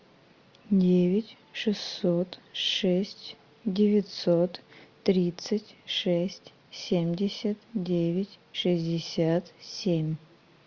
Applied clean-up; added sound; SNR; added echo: none; none; none; none.